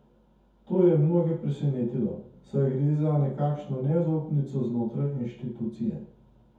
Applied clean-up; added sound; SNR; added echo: none; none; none; reverberation time 0.6 s.